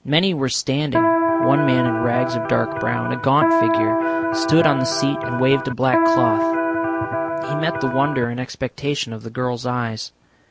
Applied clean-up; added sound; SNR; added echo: none; Electric guitar; -2 dB; none.